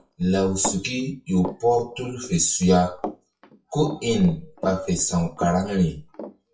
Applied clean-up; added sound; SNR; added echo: classical method WPE with log-MMSE.